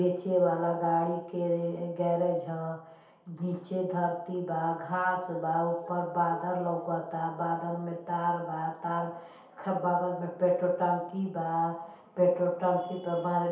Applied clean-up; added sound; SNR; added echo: none; none; none; reverberation time 0.8 s.